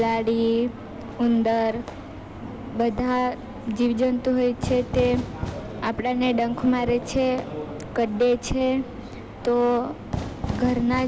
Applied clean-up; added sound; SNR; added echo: none; Fire / Fireworks; 13 dB; none.